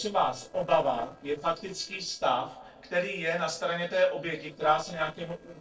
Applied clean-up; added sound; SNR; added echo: neural separator model SepFormer DNS4.